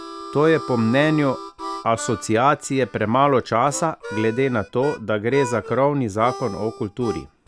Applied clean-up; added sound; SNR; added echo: none; Harmonica; 14 dB; none.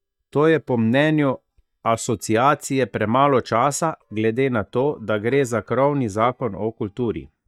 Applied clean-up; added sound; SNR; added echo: neural mask model DeepFilterNet 3.